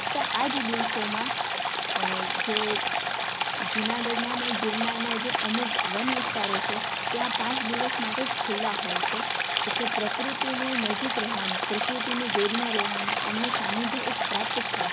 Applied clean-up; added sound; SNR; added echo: none; Stream; -5 dB; none.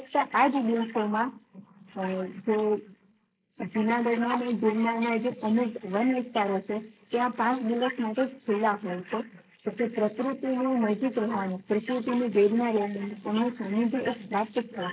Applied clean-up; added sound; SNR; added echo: neural mask model Resemble Enhance denoiser.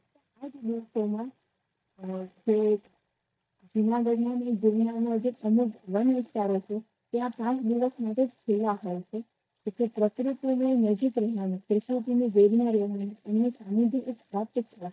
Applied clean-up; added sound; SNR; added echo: neural mask model DeepFilterNet 3.